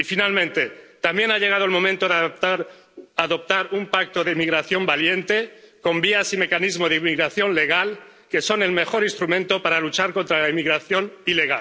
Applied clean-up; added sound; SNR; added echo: none; none; none; none.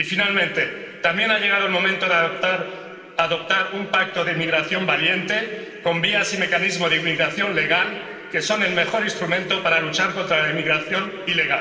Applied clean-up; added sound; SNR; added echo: none; none; none; reverberation time 2.3 s.